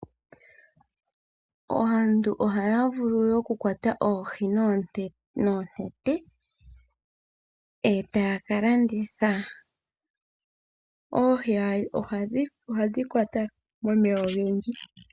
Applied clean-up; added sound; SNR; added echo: none; none; none; none.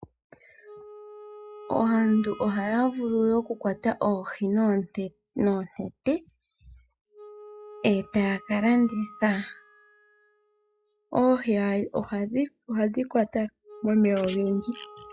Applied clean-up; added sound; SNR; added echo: classical method log-MMSE.